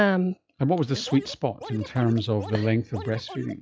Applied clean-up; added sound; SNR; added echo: classical method log-MMSE.